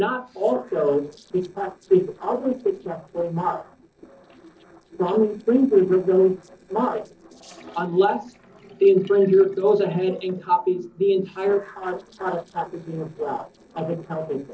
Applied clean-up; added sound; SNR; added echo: neural separator model SepFormer DNS4.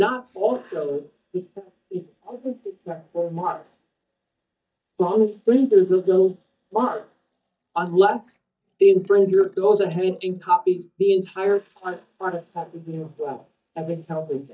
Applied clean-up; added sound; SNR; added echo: neural mask model DeepFilterNet 3.